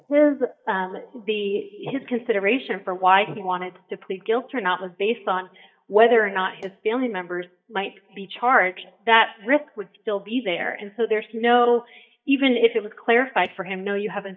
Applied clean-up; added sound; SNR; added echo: neural mask model DeepFilterNet 3.